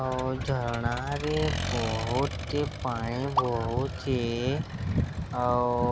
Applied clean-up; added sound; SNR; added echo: none; Accelerating, revving, vroom; 8 dB; none.